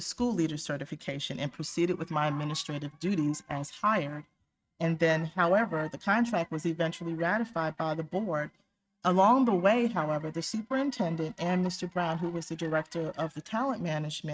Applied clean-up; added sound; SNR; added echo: neural mask model RNNoise.